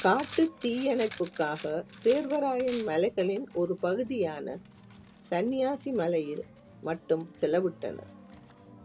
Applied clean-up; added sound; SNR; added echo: none; Coin (dropping); 18 dB; none.